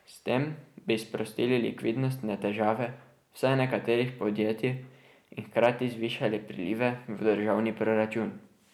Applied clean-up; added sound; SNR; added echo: none; none; none; none.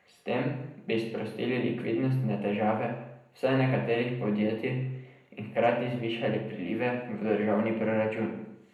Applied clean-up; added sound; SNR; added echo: none; none; none; reverberation time 0.7 s.